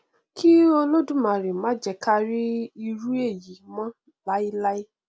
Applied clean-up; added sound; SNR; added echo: none; none; none; none.